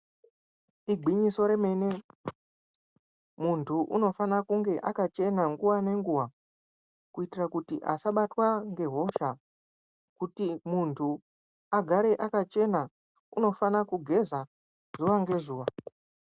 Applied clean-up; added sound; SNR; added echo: none; none; none; none.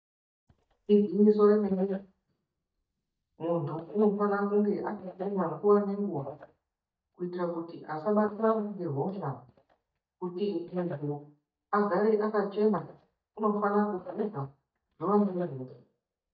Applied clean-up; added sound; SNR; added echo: neural mask model DeepFilterNet 3.